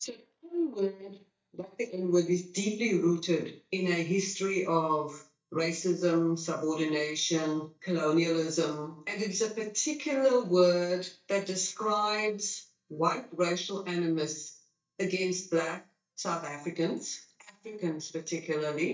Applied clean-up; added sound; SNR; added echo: neural mask model DeepFilterNet 3.